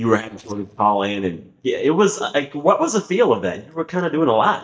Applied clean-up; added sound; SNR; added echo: neural mask model DeepFilterNet 3.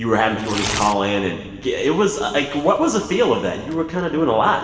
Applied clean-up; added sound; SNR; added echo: none; Tearing; 15 dB; reverberation time 1.4 s.